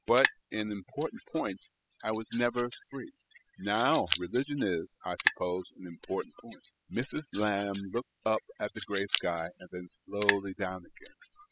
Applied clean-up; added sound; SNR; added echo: classical method spectral subtraction.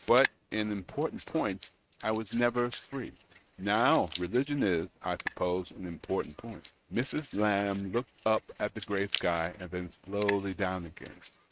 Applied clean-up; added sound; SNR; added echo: neural mask model RNNoise.